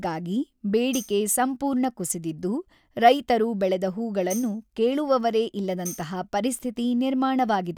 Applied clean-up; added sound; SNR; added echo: none; Tambourine; 20 dB; none.